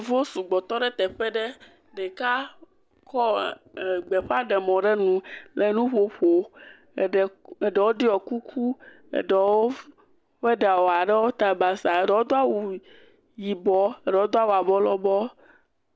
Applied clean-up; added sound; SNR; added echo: none; none; none; none.